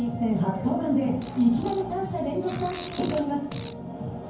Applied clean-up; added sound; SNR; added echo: none; Fart; 20 dB; reverberation time 0.9 s.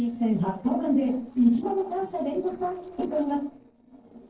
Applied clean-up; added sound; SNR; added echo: neural separator model SepFormer DNS4.